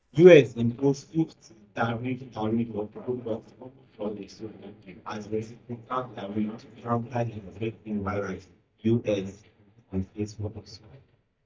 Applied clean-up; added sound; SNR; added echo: neural mask model DeepFilterNet 3.